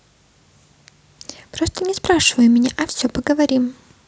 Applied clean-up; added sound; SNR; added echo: none; none; none; none.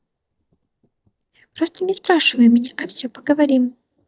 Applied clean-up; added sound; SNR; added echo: neural mask model DeepFilterNet 3.